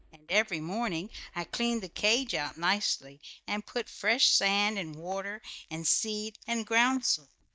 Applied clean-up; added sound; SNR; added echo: neural mask model DeepFilterNet 3.